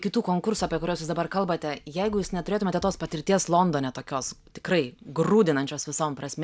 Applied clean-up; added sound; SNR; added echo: none; none; none; none.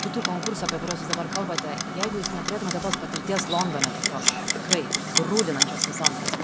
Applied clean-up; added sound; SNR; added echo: none; Clock; -3 dB; none.